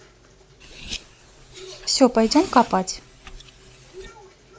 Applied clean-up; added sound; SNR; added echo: none; Car; 16 dB; none.